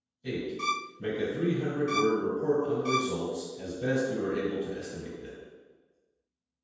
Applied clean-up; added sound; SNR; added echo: none; Bowed string instrument; 3 dB; reverberation time 1.2 s.